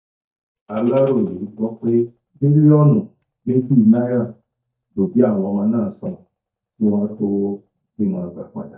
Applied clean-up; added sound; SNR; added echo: neural mask model DeepFilterNet 3.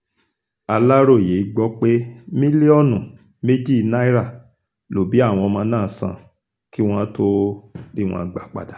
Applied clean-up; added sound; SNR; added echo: none; none; none; none.